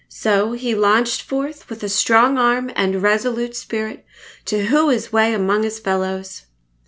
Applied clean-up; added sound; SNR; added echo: none; none; none; none.